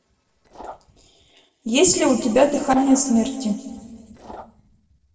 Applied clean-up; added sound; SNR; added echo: neural separator model SepFormer DNS4.